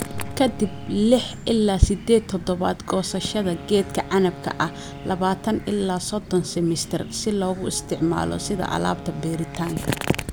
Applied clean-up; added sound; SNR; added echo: none; Wind instrument, woodwind instrument; 18 dB; none.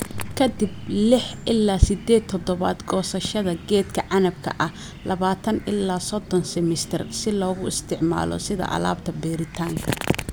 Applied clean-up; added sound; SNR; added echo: none; none; none; none.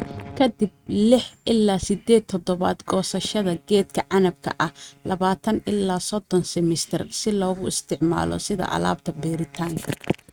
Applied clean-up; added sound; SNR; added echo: neural mask model RNNoise.